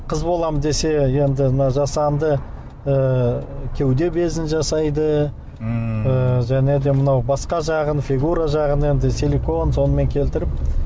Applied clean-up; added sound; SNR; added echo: none; none; none; none.